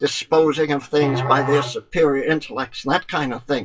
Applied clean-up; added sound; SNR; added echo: classical method WPE with log-MMSE.